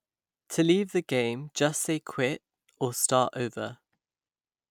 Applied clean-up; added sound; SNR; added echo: none; none; none; none.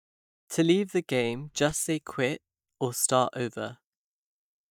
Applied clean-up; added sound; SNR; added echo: neural mask model DeepFilterNet 3.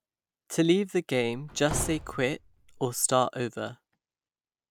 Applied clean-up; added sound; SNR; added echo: none; Slam / Wood; 11 dB; none.